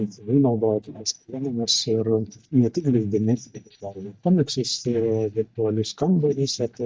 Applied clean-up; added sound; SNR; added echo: neural mask model DeepFilterNet 3.